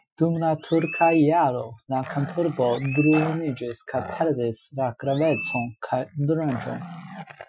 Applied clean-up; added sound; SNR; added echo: classical method Wiener filter.